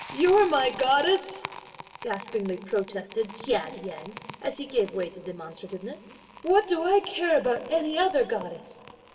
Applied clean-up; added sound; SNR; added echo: none; Crackle; 16 dB; reverberation time 1.8 s.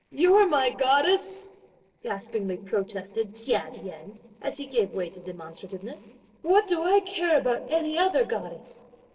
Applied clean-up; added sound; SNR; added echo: neural separator model SepFormer DNS4.